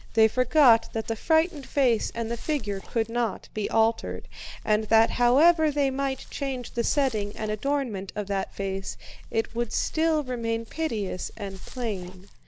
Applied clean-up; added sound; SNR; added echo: none; Dog; 9 dB; none.